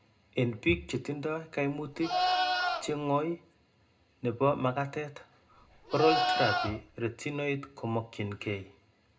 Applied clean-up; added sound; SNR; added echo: none; Livestock, farm animals, working animals; -1 dB; reverberation time 0.2 s.